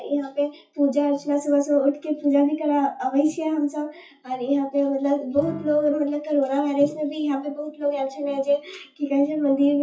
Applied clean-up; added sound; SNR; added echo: classical method WPE with log-MMSE.